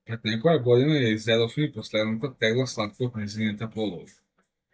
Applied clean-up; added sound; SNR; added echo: neural mask model DeepFilterNet 3.